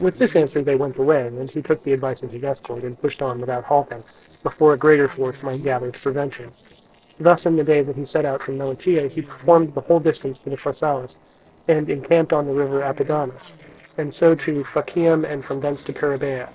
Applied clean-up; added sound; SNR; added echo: neural separator model SepFormer DNS4.